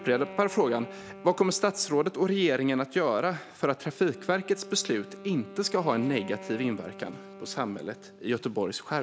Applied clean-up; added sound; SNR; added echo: none; Wind instrument, woodwind instrument; 17 dB; none.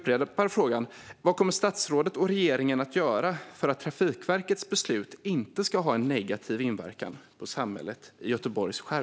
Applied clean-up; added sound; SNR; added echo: none; none; none; none.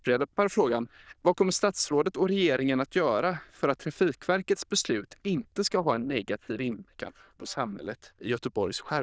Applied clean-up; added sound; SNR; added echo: neural diffusion model UNIVERSE++.